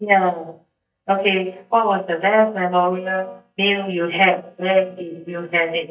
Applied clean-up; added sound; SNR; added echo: neural mask model DeepFilterNet 3.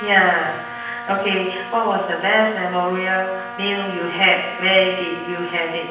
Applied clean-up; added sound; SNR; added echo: none; Trumpet; 12 dB; reverberation time 0.9 s.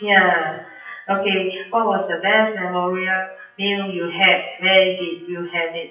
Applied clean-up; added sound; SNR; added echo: classical method WPE with log-MMSE.